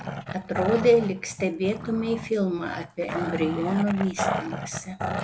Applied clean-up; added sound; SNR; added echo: none; Growling; 6 dB; none.